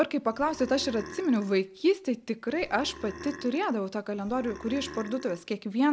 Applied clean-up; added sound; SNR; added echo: none; Burping, eructation; 16 dB; none.